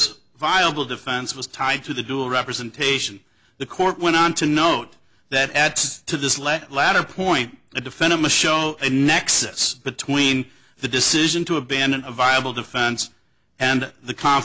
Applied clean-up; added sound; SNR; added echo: none; none; none; none.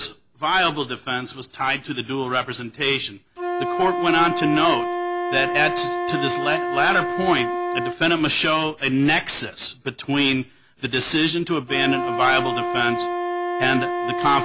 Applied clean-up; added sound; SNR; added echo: none; Wind instrument, woodwind instrument; 5 dB; none.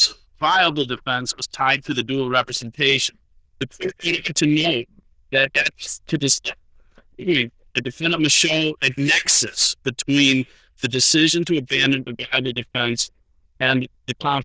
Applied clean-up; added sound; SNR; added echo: neural diffusion model UNIVERSE++.